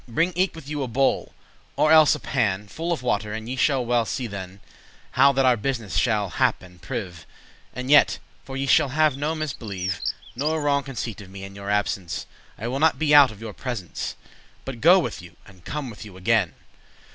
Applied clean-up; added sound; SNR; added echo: none; Bird; 12 dB; none.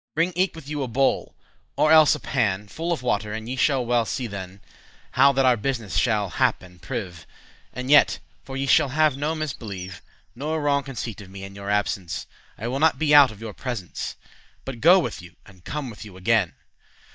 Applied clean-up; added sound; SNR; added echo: neural mask model DeepFilterNet 3.